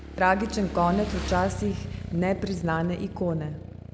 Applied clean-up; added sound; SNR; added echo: none; Motorcycle / Engine; 9 dB; none.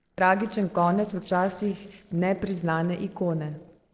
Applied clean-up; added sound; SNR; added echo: neural separator model SepFormer DNS4.